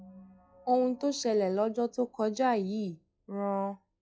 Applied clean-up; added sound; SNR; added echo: classical method log-MMSE.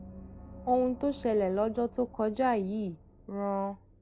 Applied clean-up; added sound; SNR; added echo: none; Gong; 19 dB; none.